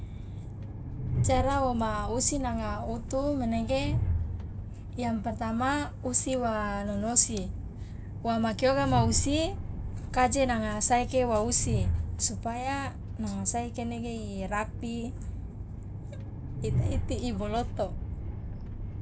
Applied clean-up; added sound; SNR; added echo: none; Train; 3 dB; none.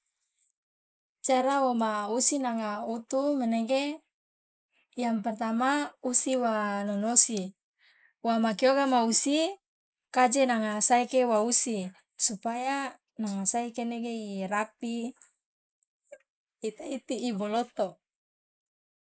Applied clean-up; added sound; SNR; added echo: neural mask model Resemble Enhance denoiser.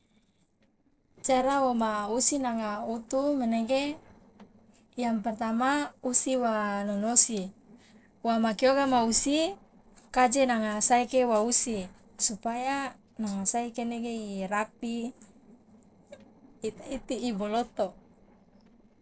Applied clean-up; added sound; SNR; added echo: neural separator model SepFormer DNS4.